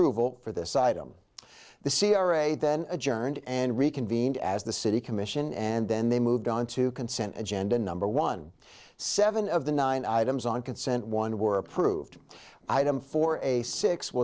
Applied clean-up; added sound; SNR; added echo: neural separator model SepFormer DNS4.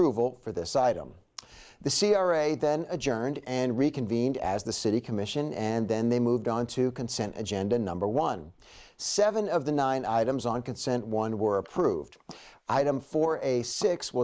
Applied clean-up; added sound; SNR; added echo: neural mask model Resemble Enhance denoiser.